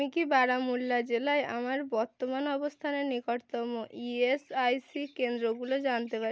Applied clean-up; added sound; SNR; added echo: none; none; none; none.